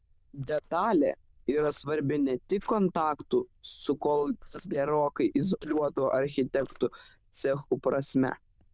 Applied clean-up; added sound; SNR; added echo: neural diffusion model UNIVERSE++.